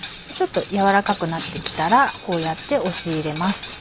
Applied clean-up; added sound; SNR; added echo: none; Cutlery, silverware; 9 dB; none.